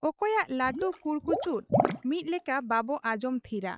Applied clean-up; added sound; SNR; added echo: classical method log-MMSE.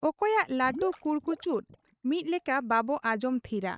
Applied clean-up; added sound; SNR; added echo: neural mask model DeepFilterNet 3.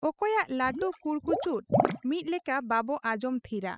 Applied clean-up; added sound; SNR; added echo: classical method spectral subtraction.